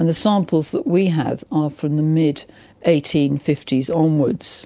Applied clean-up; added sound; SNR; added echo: none; none; none; none.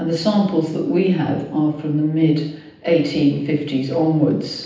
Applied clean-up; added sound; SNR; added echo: none; none; none; reverberation time 0.9 s.